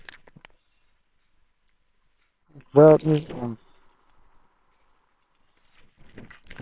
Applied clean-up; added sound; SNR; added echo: neural separator model SepFormer WHAMR!.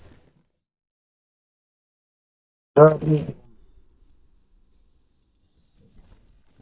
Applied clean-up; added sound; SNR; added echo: neural mask model DeepFilterNet 3.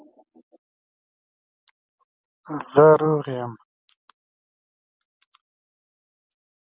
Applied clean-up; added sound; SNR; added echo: none; none; none; none.